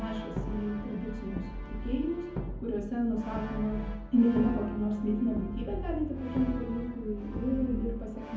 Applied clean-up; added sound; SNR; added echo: none; Brass instrument; 6 dB; reverberation time 0.7 s.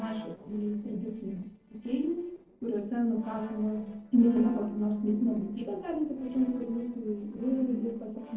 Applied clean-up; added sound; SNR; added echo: neural separator model SepFormer DNS4.